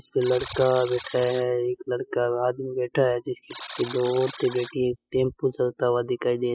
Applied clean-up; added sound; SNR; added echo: classical method spectral subtraction.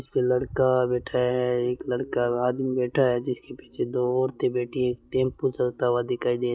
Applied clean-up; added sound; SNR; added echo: none; none; none; none.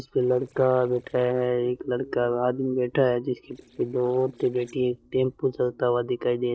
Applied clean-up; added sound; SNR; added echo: neural separator model SepFormer DNS4.